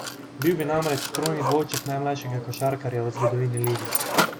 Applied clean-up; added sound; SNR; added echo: none; Mechanisms + Growling; 3 dB; none.